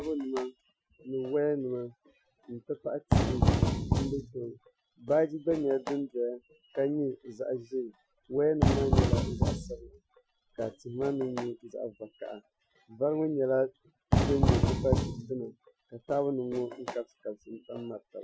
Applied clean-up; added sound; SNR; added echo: classical method Wiener filter.